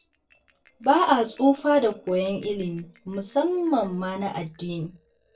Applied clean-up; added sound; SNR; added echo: neural separator model SepFormer DNS4.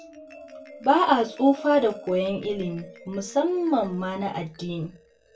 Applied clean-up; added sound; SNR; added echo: none; Marimba, xylophone; 19 dB; reverberation time 0.2 s.